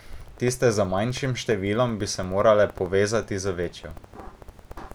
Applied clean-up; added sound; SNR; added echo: none; Crackle; 18 dB; none.